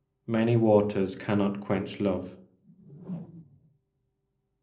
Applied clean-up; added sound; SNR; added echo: neural separator model SepFormer DNS4.